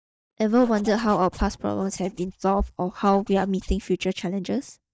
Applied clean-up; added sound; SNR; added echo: neural mask model DeepFilterNet 3.